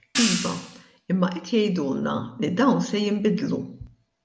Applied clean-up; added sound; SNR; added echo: none; Hi-hat; 7 dB; none.